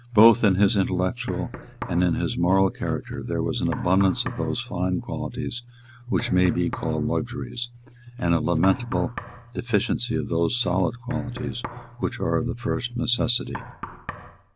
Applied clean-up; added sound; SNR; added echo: none; Knock; 17 dB; none.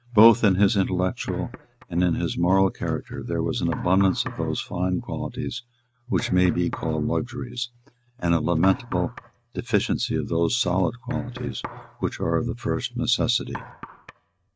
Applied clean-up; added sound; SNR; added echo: neural mask model RNNoise.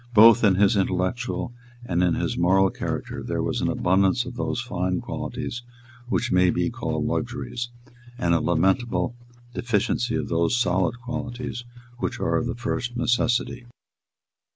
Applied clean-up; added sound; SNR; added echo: none; none; none; none.